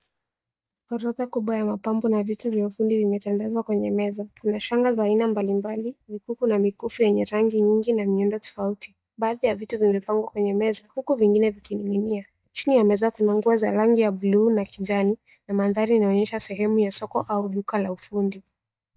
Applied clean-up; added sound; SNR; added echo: neural mask model DeepFilterNet 3.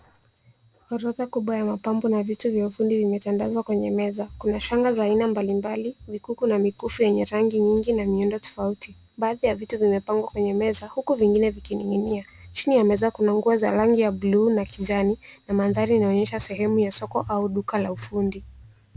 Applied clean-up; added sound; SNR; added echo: none; none; none; none.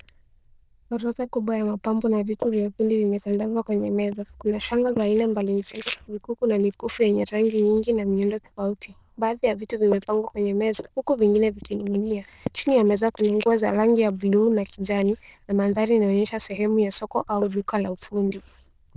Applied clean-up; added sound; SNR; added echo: neural diffusion model UNIVERSE++.